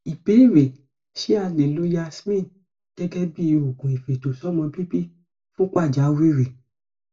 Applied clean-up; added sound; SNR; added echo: none; none; none; reverberation time 0.2 s.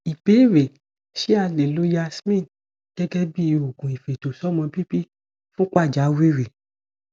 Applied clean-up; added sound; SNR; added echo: none; none; none; none.